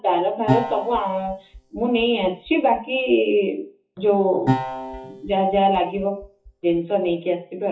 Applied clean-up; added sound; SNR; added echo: classical method WPE with log-MMSE.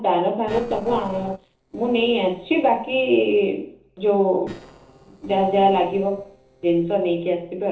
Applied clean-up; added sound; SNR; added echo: neural separator model SepFormer DNS4.